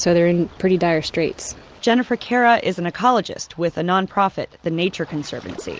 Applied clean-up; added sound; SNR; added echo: none; none; none; none.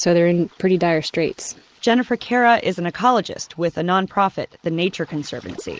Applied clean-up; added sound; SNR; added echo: neural mask model Resemble Enhance denoiser.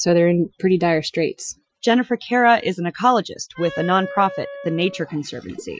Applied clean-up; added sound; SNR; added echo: classical method Wiener filter.